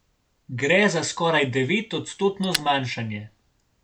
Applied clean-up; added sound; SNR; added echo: none; Fire; 15 dB; none.